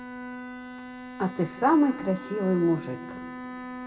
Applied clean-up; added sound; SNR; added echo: none; Bowed string instrument; 12 dB; reverberation time 2.8 s.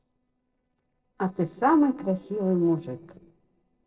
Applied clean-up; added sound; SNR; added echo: neural separator model SepFormer DNS4.